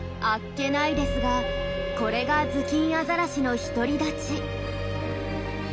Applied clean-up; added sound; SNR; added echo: none; Wind instrument, woodwind instrument; 7 dB; none.